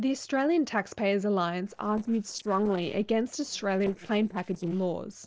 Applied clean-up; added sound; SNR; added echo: neural separator model SepFormer DNS4.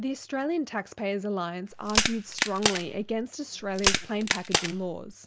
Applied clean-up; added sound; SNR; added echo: none; Crack; -2 dB; none.